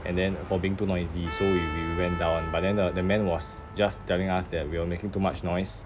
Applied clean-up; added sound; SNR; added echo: none; Trumpet; 14 dB; none.